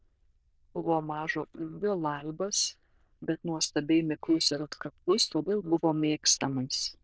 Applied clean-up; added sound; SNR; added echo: neural diffusion model UNIVERSE++.